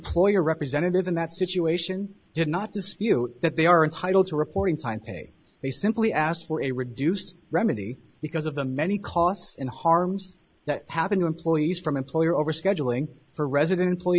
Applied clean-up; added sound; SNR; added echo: none; none; none; none.